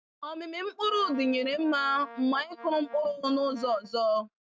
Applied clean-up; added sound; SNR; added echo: neural mask model RNNoise.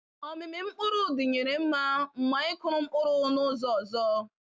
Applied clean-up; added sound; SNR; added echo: none; none; none; none.